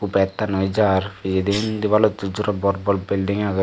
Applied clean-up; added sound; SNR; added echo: none; Cough; 20 dB; none.